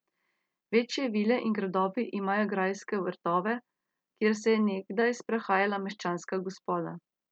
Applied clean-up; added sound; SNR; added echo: none; none; none; none.